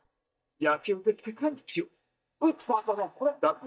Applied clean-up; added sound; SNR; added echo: neural mask model DeepFilterNet 3.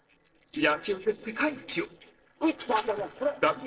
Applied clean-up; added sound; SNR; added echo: neural separator model SepFormer DNS4.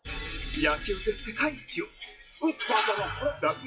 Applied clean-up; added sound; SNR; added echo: classical method WPE with log-MMSE.